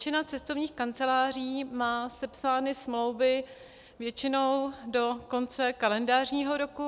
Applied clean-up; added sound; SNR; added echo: none; none; none; none.